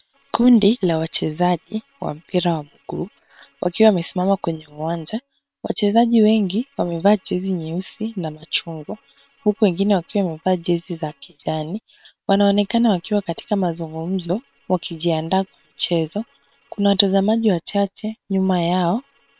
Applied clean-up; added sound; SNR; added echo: neural separator model SepFormer WHAM!.